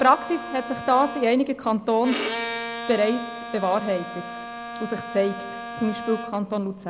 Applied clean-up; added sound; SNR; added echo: none; Bowed string instrument; 9 dB; none.